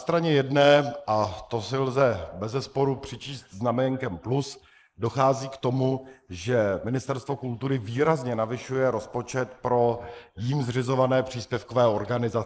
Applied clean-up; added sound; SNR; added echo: neural mask model Resemble Enhance denoiser.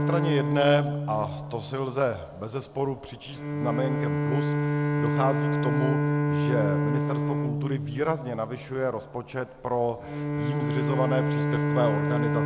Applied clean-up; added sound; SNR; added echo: none; Bowed string instrument; -2 dB; none.